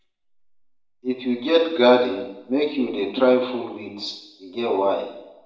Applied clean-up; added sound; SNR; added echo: none; none; none; reverberation time 0.8 s.